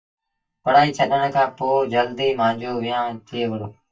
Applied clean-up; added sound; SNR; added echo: neural mask model DeepFilterNet 3.